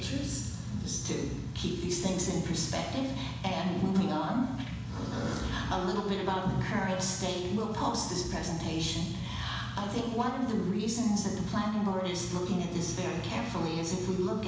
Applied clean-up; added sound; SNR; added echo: none; none; none; reverberation time 1.1 s.